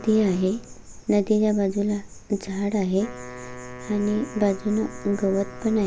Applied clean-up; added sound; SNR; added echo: none; Wind instrument, woodwind instrument; 18 dB; none.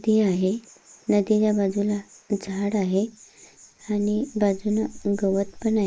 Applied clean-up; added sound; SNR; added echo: neural mask model Resemble Enhance denoiser.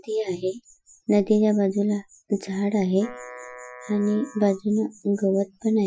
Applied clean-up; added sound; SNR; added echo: classical method Wiener filter.